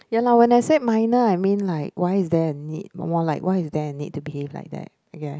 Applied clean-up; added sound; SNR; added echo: none; none; none; none.